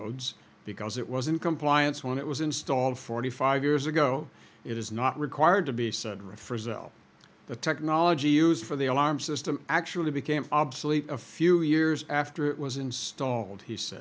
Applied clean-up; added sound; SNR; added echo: none; none; none; none.